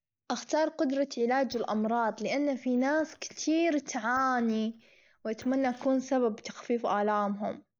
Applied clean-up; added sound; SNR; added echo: neural mask model Resemble Enhance denoiser.